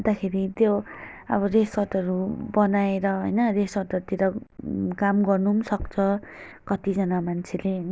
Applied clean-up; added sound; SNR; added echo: none; none; none; none.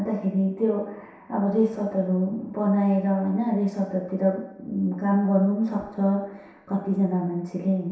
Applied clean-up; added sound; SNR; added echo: none; none; none; reverberation time 0.7 s.